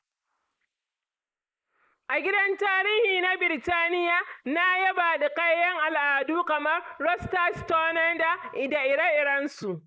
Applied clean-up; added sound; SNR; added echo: neural mask model Resemble Enhance denoiser.